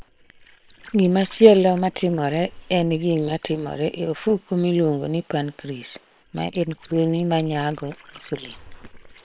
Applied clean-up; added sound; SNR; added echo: neural separator model SepFormer WHAM!.